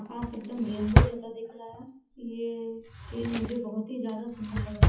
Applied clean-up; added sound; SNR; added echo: classical method WPE with log-MMSE.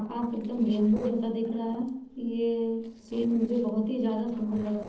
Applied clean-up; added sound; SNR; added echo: neural separator model SepFormer DNS4.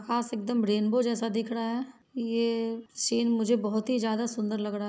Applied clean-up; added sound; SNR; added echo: none; none; none; none.